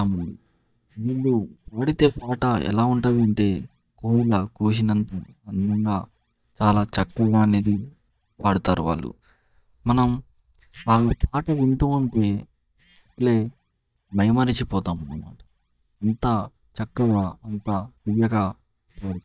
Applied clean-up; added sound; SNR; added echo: neural mask model DeepFilterNet 3.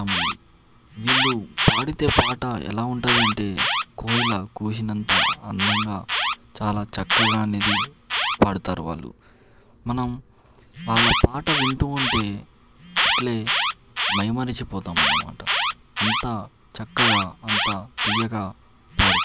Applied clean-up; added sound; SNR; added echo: none; Alarm; -2 dB; none.